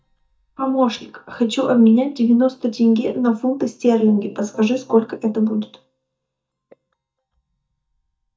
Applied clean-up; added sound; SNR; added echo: neural mask model DeepFilterNet 3.